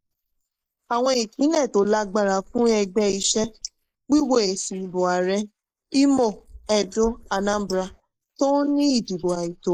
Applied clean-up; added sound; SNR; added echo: neural mask model Resemble Enhance denoiser.